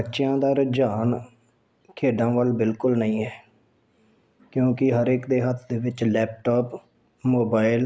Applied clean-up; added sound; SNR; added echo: none; none; none; none.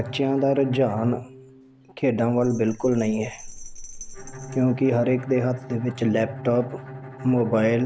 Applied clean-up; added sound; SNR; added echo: none; Bell + Bowed string instrument; 14 dB; none.